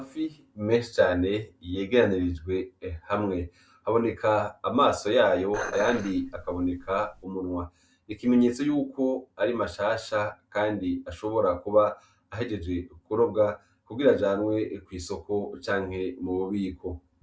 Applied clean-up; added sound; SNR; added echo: none; Dishes, pots, and pans; 12 dB; none.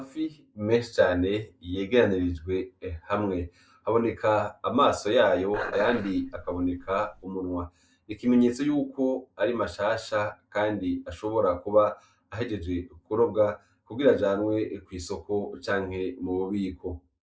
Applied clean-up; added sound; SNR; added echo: neural mask model Resemble Enhance denoiser.